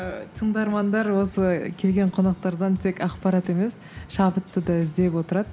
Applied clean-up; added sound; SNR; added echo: none; Drum kit; 20 dB; none.